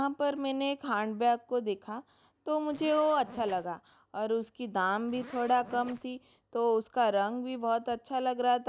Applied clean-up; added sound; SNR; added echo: none; Zipper (clothing); 17 dB; none.